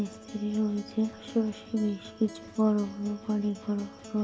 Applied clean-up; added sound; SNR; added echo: none; Acoustic guitar; 17 dB; none.